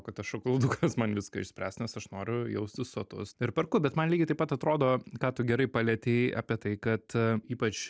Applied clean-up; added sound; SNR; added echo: none; none; none; none.